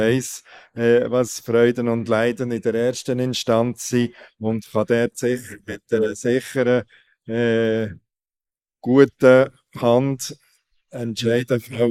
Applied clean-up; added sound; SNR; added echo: neural mask model Resemble Enhance denoiser.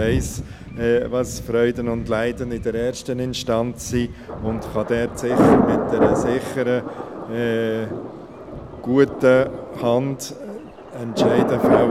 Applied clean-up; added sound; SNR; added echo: none; Thunder; 1 dB; none.